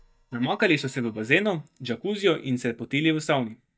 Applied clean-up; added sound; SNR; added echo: neural mask model DeepFilterNet 3.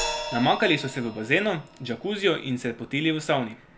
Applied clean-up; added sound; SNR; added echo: none; Crash cymbal; 12 dB; none.